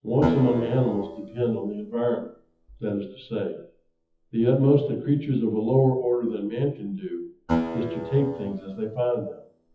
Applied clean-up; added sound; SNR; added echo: classical method WPE with log-MMSE.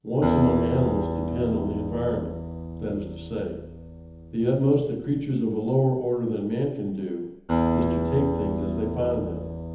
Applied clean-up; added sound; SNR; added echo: none; Acoustic guitar; 3 dB; reverberation time 1.3 s.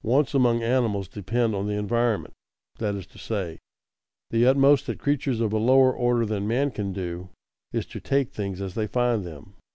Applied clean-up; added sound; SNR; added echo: none; none; none; none.